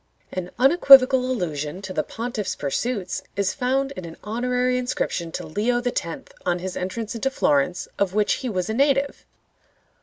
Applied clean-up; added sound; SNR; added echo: none; none; none; none.